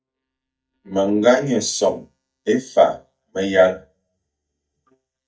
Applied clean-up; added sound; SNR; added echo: neural mask model DeepFilterNet 3.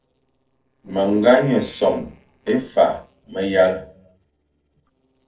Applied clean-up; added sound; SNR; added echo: neural separator model SepFormer DNS4.